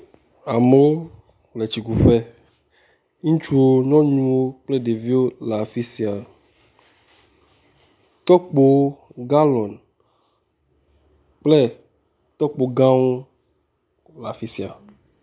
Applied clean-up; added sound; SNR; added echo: none; none; none; none.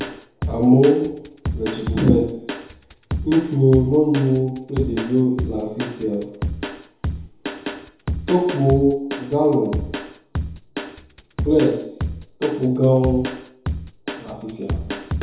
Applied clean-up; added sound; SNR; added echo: none; Drum kit; 7 dB; reverberation time 1.9 s.